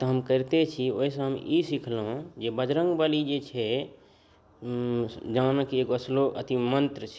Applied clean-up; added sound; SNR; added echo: none; none; none; none.